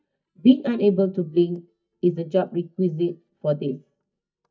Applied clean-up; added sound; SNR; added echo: neural mask model DeepFilterNet 3.